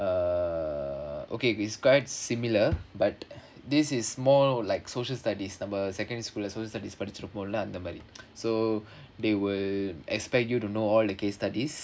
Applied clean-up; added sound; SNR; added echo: none; none; none; none.